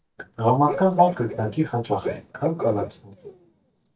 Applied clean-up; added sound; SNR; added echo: neural mask model DeepFilterNet 3.